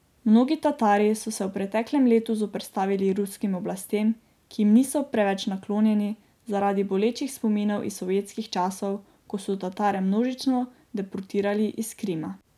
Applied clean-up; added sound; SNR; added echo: none; none; none; none.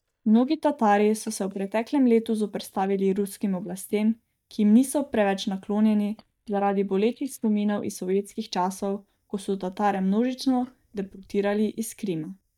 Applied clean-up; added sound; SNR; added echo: neural mask model DeepFilterNet 3.